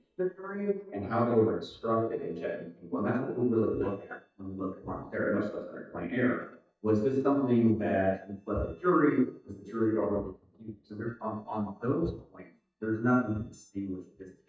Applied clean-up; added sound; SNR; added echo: neural mask model DeepFilterNet 3.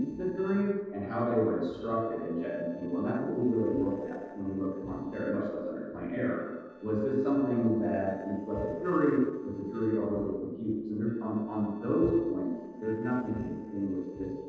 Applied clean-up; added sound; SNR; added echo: neural separator model SepFormer DNS4.